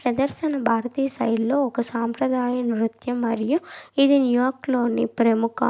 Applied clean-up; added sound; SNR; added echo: none; none; none; none.